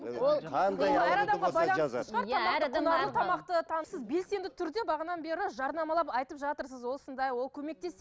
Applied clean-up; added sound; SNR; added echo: none; none; none; none.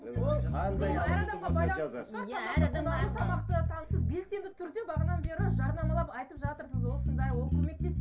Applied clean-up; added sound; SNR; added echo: none; Bass guitar; -5 dB; reverberation time 0.2 s.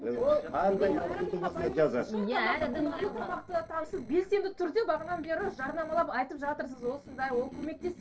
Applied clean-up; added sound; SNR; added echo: neural separator model SepFormer DNS4.